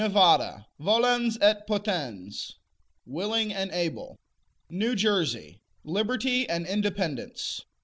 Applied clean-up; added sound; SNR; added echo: none; none; none; none.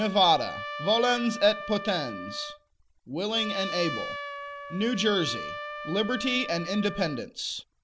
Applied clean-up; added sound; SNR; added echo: none; Trumpet; 10 dB; none.